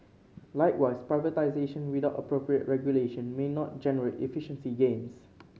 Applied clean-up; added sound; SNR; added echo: none; none; none; none.